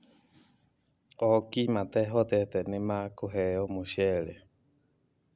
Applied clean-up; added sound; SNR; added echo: none; none; none; none.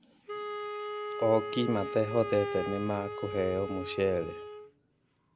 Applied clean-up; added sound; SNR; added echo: none; Wind instrument, woodwind instrument; 6 dB; none.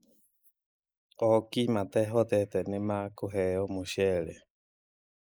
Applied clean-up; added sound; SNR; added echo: neural mask model Resemble Enhance denoiser.